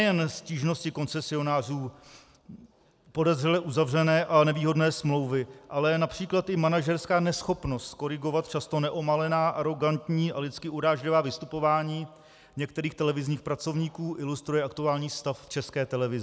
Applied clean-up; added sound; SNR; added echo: none; none; none; none.